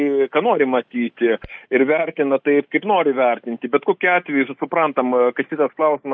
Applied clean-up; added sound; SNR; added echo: neural mask model DeepFilterNet 3.